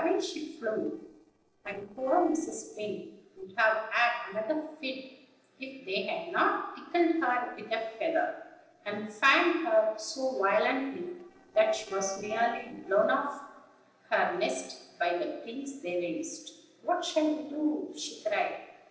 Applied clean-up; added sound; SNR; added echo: neural separator model SepFormer DNS4.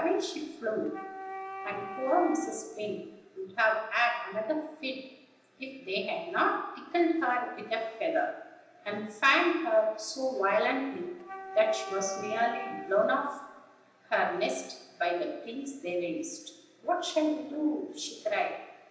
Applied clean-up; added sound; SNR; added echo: none; Wind instrument, woodwind instrument; 11 dB; reverberation time 0.9 s.